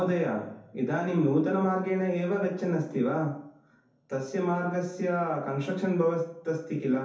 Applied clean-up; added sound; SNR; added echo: none; none; none; reverberation time 0.5 s.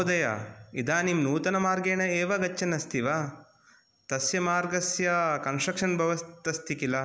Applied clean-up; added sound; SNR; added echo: none; none; none; none.